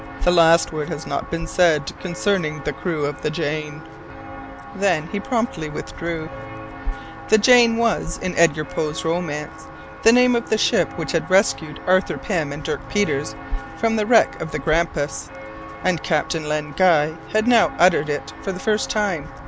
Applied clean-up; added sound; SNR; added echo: none; Walk, footsteps; 12 dB; none.